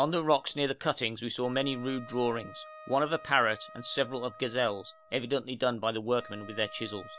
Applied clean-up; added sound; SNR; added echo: none; Wind instrument, woodwind instrument; 19 dB; none.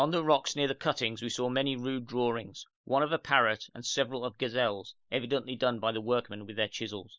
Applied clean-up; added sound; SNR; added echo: neural mask model Resemble Enhance denoiser.